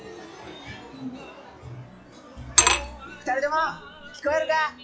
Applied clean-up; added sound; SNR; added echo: classical method log-MMSE.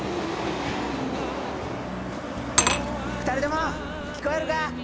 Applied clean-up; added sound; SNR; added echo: none; Car passing by + Glass / Liquid; 2 dB; none.